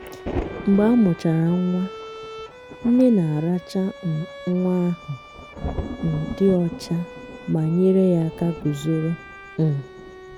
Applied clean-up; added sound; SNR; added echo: none; Bowed string instrument + Thunder; 13 dB; none.